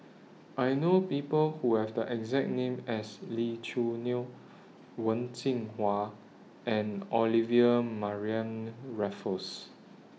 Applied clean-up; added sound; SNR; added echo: none; none; none; none.